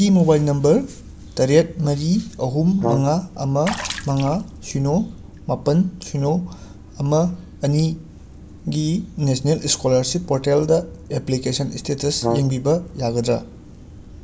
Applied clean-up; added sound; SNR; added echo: none; Water / Splash, splatter + Brass instrument; 9 dB; none.